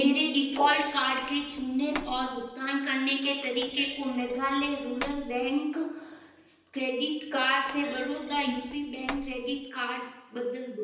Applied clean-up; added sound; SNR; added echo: none; Thump, thud; 14 dB; reverberation time 0.9 s.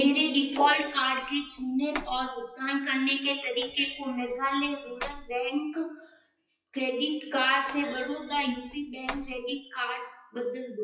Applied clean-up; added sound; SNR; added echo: classical method WPE with log-MMSE.